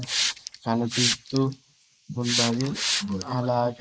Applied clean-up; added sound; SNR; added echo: neural mask model Resemble Enhance denoiser.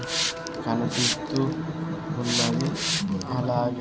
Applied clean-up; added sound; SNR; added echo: none; Hiss; 5 dB; none.